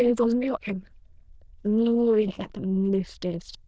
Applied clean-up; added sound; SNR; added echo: neural diffusion model UNIVERSE++.